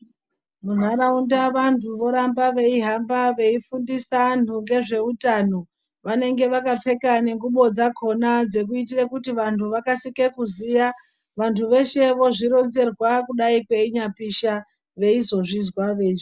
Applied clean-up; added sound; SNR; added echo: none; none; none; none.